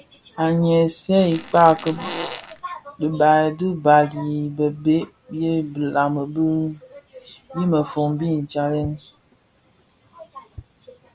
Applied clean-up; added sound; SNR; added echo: none; Fart; 11 dB; none.